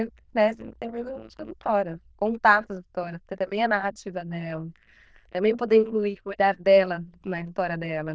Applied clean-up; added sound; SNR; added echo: neural diffusion model UNIVERSE++.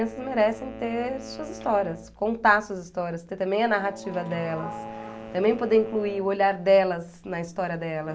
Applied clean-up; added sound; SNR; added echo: none; Wind instrument, woodwind instrument + Sliding door / Doorbell; 15 dB; none.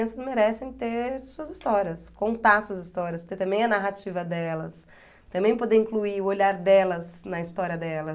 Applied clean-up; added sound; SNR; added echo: none; none; none; none.